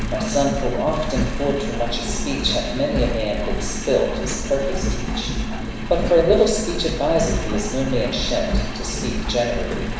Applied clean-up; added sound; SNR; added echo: none; Engine; 2 dB; reverberation time 1.0 s.